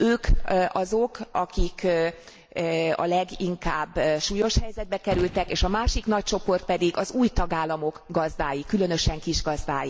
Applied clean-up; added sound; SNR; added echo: none; Gunshot, gunfire; 16 dB; none.